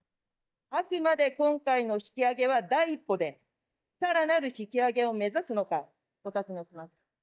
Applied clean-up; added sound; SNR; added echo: neural mask model DeepFilterNet 3.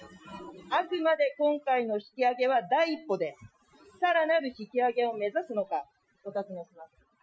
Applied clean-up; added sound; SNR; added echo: classical method Wiener filter.